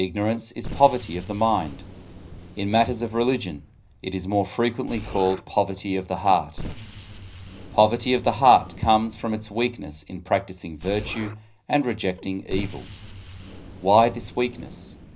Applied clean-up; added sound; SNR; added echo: none; Explosion; 15 dB; reverberation time 0.4 s.